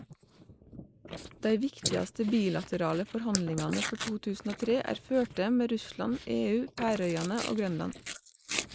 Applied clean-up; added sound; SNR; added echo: neural mask model Resemble Enhance denoiser.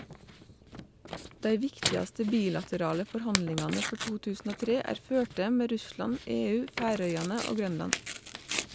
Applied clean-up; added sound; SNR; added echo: none; Tearing; 8 dB; none.